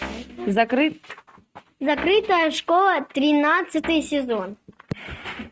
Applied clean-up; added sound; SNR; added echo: neural mask model RNNoise.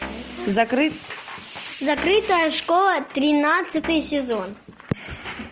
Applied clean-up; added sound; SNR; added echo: none; Guitar; 16 dB; none.